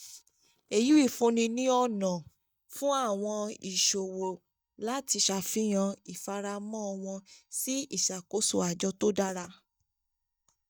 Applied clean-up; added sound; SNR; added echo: neural mask model DeepFilterNet 3.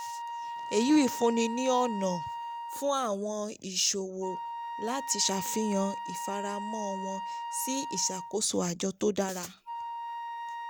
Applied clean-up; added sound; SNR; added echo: none; Wind instrument, woodwind instrument; 7 dB; none.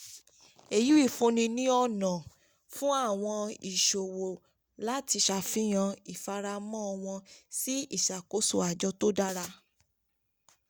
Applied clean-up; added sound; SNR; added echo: none; none; none; none.